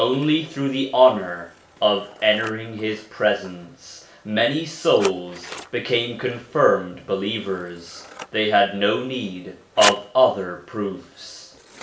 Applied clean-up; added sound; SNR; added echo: none; Scissors; 14 dB; reverberation time 0.5 s.